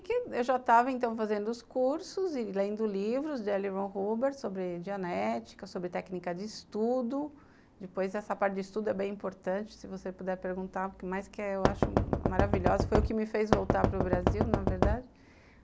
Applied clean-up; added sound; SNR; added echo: none; Knock; -4 dB; none.